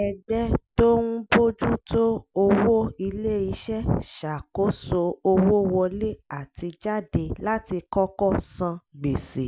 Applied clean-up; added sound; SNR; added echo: none; none; none; none.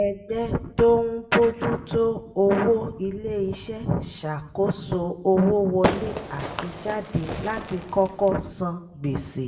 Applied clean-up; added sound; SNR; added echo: none; Fireworks; 6 dB; reverberation time 0.7 s.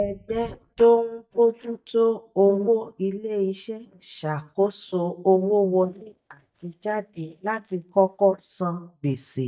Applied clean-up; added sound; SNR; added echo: neural mask model DeepFilterNet 3.